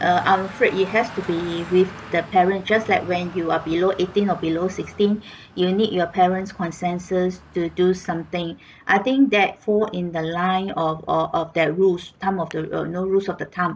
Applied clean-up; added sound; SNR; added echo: none; Traffic noise, roadway noise; 20 dB; none.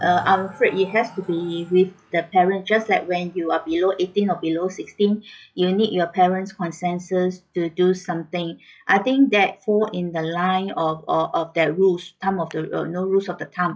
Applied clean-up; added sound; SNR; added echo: classical method log-MMSE.